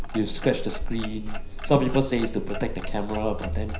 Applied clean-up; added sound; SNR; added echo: none; Clock; 2 dB; reverberation time 0.5 s.